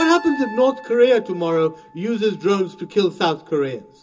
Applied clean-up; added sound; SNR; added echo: none; Piano; 18 dB; reverberation time 0.2 s.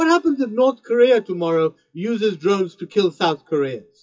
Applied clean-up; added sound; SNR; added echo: classical method WPE with log-MMSE.